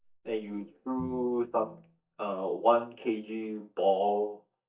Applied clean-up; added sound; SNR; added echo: neural mask model DeepFilterNet 3.